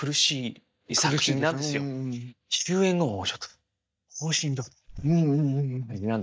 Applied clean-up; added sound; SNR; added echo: neural mask model DeepFilterNet 3.